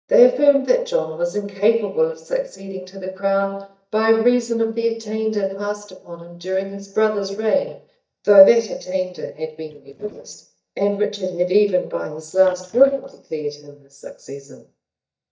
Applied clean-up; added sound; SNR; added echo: neural mask model DeepFilterNet 3.